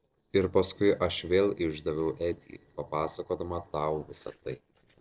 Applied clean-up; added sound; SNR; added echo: neural separator model SepFormer DNS4.